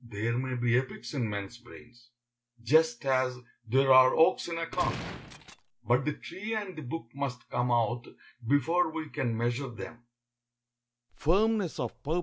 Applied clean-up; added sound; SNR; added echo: none; Gunshot, gunfire; 11 dB; none.